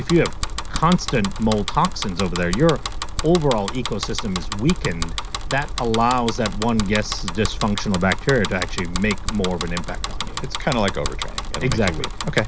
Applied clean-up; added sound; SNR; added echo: none; Bicycle; 4 dB; none.